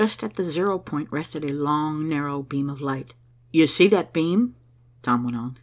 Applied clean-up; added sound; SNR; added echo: none; none; none; none.